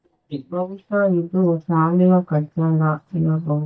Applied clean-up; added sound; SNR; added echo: neural mask model DeepFilterNet 3.